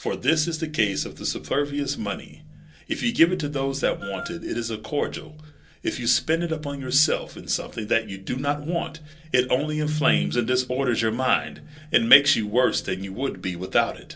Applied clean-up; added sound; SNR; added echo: none; Wind instrument, woodwind instrument; 14 dB; reverberation time 0.2 s.